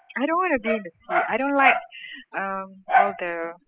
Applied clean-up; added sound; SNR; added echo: classical method spectral subtraction.